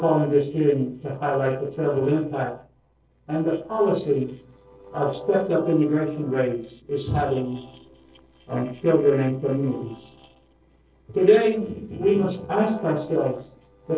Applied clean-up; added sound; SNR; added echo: neural separator model SepFormer DNS4.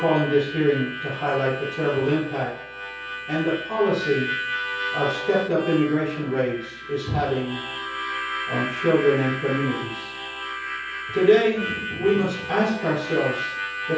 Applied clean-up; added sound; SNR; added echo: none; Harmonica; 7 dB; reverberation time 0.6 s.